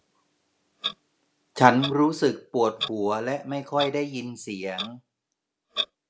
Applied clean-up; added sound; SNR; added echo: none; Clock; 12 dB; none.